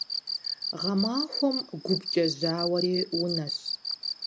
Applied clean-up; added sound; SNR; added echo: none; Cricket; 4 dB; none.